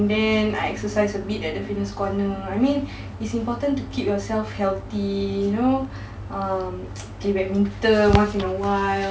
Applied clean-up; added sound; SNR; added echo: none; none; none; none.